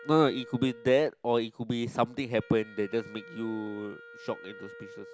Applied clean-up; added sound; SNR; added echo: none; Wind instrument, woodwind instrument; 19 dB; none.